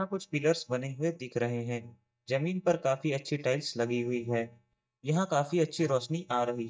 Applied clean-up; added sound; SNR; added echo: neural mask model DeepFilterNet 3.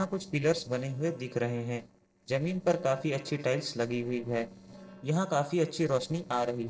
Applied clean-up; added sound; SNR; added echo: neural separator model SepFormer DNS4.